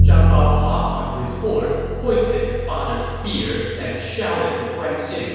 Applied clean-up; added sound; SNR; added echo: none; Bowed string instrument; -3 dB; reverberation time 1.9 s.